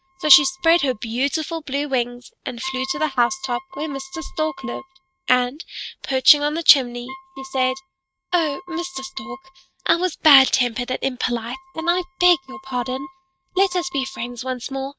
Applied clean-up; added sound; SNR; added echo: neural mask model RNNoise.